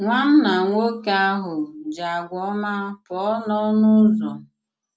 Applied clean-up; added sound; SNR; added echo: none; none; none; none.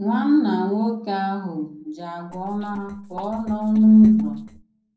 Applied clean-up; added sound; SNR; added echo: neural separator model SepFormer DNS4.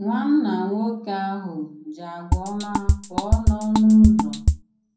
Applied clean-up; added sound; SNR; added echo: none; Drum kit; -1 dB; reverberation time 0.5 s.